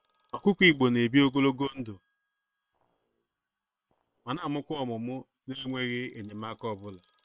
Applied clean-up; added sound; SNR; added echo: neural separator model SepFormer WHAM!.